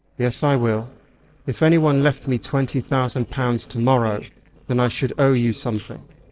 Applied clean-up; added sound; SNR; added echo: neural separator model SepFormer DNS4.